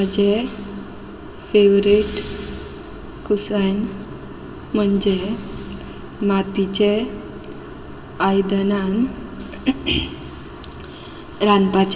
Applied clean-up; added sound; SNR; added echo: none; none; none; reverberation time 2.5 s.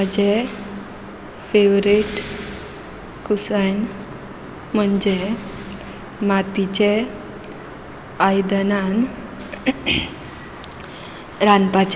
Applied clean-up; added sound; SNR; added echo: none; none; none; none.